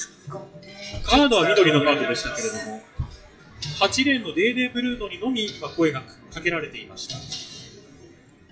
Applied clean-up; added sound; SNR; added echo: classical method WPE with log-MMSE.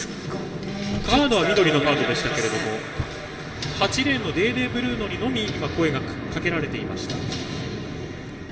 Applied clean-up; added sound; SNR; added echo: none; Car; 12 dB; reverberation time 1.3 s.